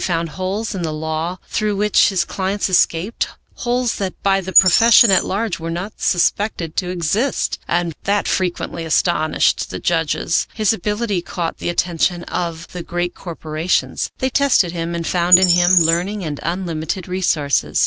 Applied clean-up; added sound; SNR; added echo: none; Bird; 0 dB; none.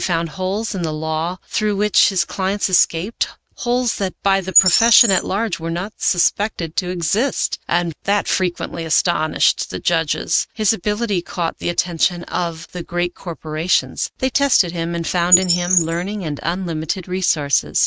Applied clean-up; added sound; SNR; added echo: neural mask model RNNoise.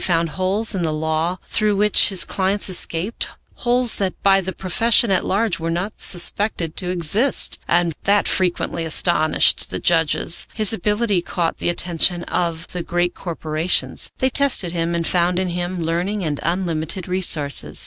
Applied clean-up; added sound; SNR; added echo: none; none; none; none.